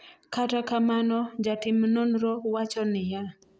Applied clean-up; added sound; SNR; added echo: none; none; none; none.